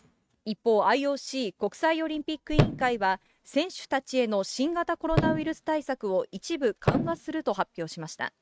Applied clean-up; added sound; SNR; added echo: neural mask model RNNoise.